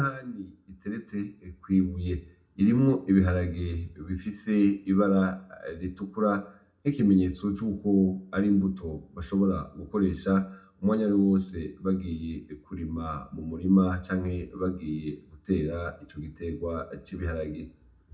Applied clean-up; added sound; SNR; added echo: none; none; none; reverberation time 0.3 s.